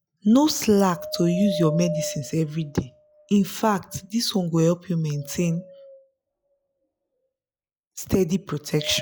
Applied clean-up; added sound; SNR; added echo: classical method log-MMSE.